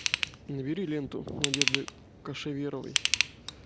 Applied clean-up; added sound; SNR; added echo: none; Ratchet, pawl / Tools; -3 dB; none.